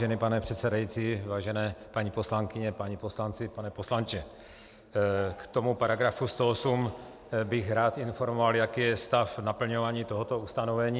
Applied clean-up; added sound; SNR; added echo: none; none; none; none.